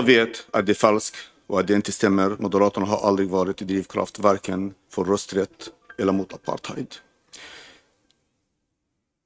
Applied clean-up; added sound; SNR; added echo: neural mask model RNNoise.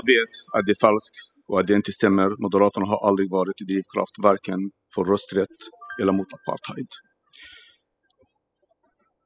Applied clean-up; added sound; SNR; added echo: classical method spectral subtraction.